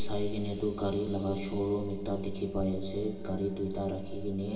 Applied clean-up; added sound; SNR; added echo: none; none; none; reverberation time 0.2 s.